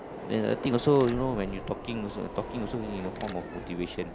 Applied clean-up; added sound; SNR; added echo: none; Subway, metro, underground + Mechanisms; 8 dB; none.